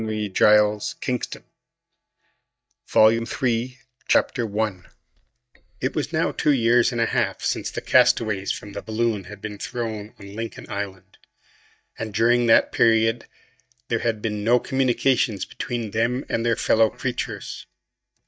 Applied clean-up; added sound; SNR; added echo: neural mask model DeepFilterNet 3.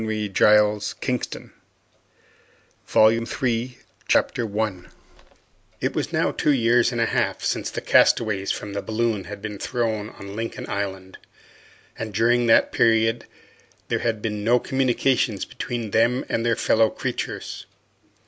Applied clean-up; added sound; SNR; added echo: none; none; none; none.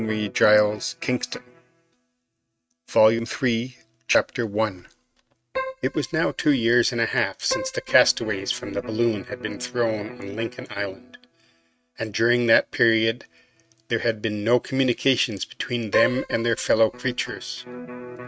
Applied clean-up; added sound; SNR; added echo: neural mask model RNNoise.